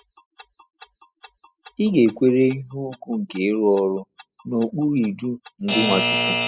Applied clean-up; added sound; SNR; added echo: classical method spectral subtraction.